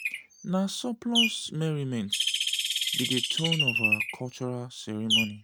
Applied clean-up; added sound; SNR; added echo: neural mask model RNNoise.